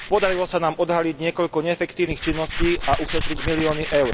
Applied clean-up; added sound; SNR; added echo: neural mask model Resemble Enhance denoiser.